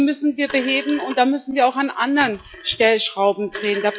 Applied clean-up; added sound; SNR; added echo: classical method log-MMSE.